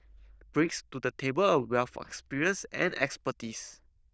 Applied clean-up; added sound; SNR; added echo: neural diffusion model UNIVERSE++.